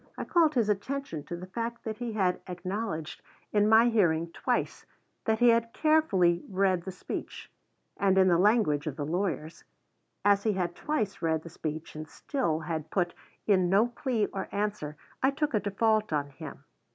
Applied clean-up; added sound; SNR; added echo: none; none; none; none.